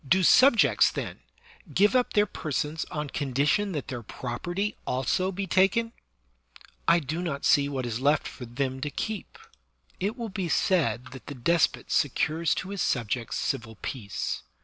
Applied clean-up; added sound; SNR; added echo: none; none; none; none.